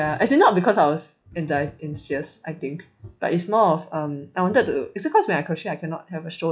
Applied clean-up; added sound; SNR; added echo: classical method log-MMSE.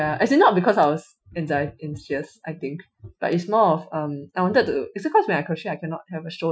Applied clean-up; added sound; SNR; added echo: classical method Wiener filter.